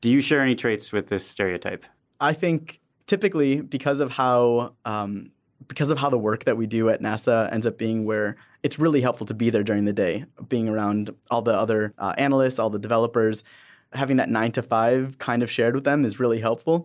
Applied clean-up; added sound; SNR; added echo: none; none; none; none.